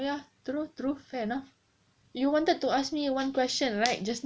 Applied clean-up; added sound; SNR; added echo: none; none; none; none.